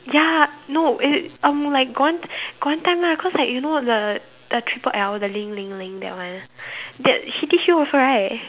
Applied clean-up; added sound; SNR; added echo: none; none; none; none.